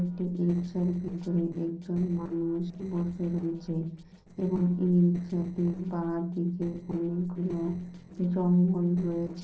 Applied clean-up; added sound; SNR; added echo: neural separator model SepFormer DNS4.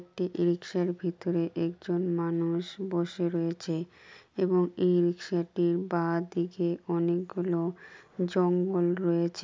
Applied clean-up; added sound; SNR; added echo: none; none; none; none.